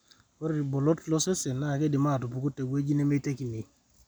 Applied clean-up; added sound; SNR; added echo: none; none; none; none.